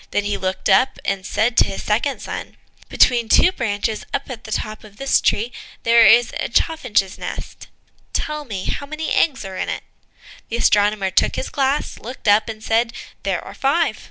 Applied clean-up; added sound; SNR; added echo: none; none; none; none.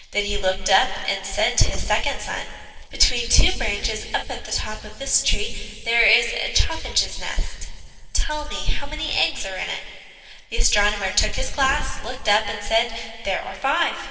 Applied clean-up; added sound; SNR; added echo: neural separator model SepFormer DNS4.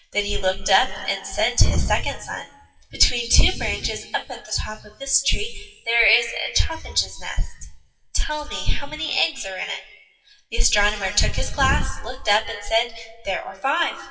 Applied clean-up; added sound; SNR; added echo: classical method WPE with log-MMSE.